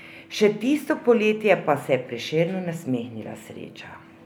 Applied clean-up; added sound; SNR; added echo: none; none; none; none.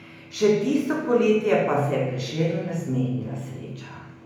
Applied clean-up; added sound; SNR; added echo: none; none; none; reverberation time 0.9 s.